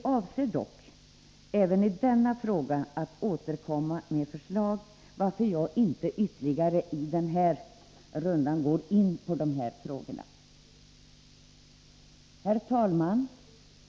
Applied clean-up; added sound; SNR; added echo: none; none; none; none.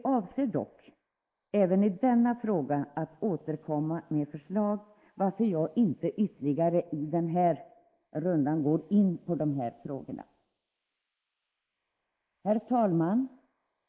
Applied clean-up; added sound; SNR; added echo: neural mask model Resemble Enhance denoiser.